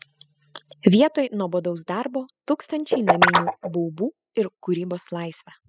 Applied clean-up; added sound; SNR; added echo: classical method spectral subtraction.